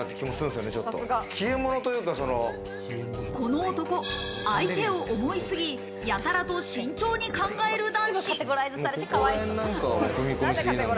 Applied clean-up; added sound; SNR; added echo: none; Wind instrument, woodwind instrument; 10 dB; none.